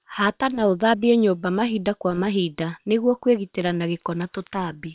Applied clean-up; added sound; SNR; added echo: neural separator model SepFormer WHAM!.